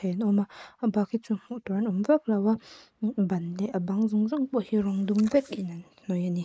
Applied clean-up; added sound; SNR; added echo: neural mask model Resemble Enhance denoiser.